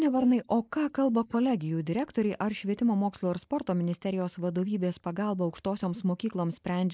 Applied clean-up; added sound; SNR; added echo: neural mask model Resemble Enhance denoiser.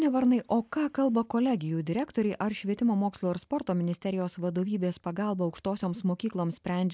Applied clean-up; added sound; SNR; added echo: none; none; none; none.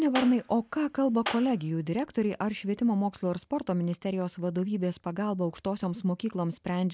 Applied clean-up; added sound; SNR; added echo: none; Clapping; 11 dB; none.